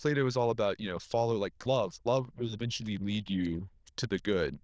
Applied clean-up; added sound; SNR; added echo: neural diffusion model UNIVERSE++.